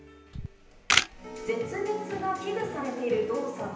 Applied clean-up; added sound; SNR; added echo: none; Camera; -3 dB; reverberation time 0.9 s.